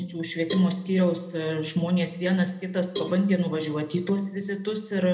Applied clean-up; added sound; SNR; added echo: none; Cowbell; 16 dB; reverberation time 0.7 s.